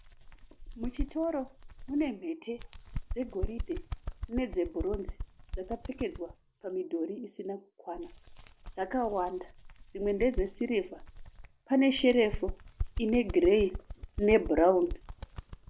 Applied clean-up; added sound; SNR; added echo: none; Bird; 9 dB; none.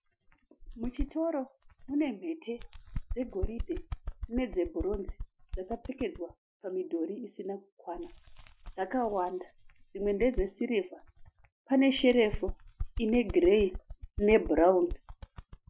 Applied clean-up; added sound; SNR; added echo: classical method Wiener filter.